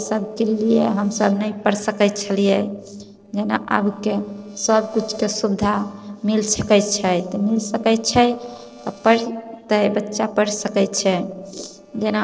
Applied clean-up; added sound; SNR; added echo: neural separator model SepFormer DNS4.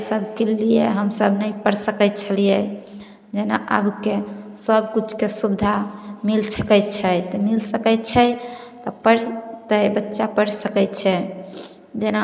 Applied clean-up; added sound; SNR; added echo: neural mask model Resemble Enhance denoiser.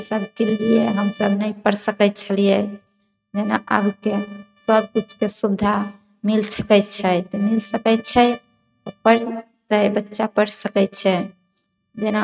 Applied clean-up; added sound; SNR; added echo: neural mask model RNNoise.